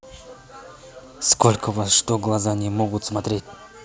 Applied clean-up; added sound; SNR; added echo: none; none; none; none.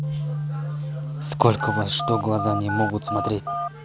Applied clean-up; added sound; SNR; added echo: none; Telephone + Bass guitar; 4 dB; none.